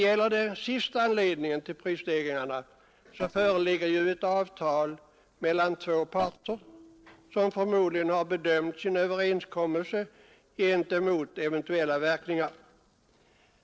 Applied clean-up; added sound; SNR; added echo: neural separator model SepFormer DNS4.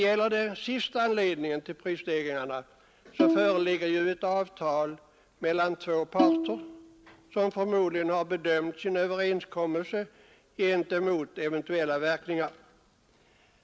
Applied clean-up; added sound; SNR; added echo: none; Bowed string instrument; 0 dB; none.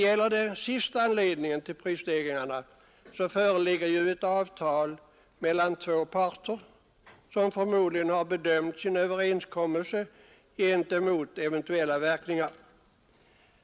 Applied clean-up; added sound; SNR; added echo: none; none; none; none.